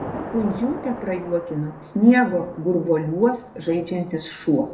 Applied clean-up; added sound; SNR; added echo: none; Thunder / Rain; 15 dB; reverberation time 0.5 s.